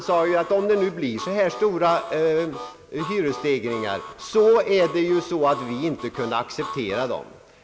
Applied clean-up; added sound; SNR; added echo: none; Harmonica; 15 dB; none.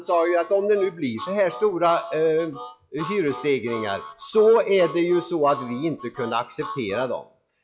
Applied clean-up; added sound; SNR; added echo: classical method log-MMSE.